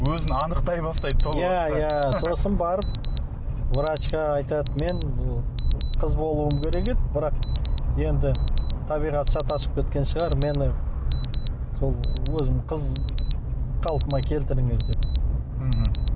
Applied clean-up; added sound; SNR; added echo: none; Alarm; 2 dB; none.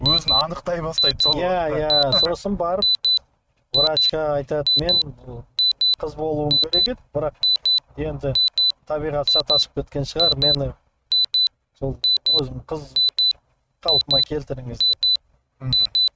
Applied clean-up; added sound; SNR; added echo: neural mask model RNNoise.